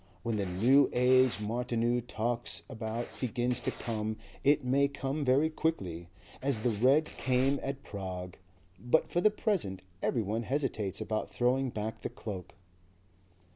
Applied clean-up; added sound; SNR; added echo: none; Writing; 18 dB; none.